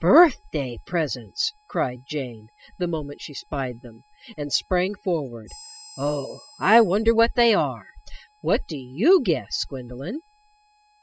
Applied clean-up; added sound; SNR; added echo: classical method spectral subtraction.